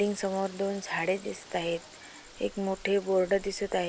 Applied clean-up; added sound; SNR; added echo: none; Rain; 20 dB; none.